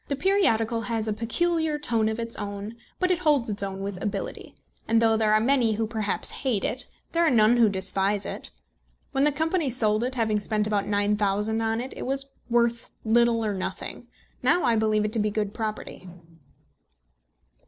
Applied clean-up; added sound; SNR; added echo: neural separator model SepFormer DNS4.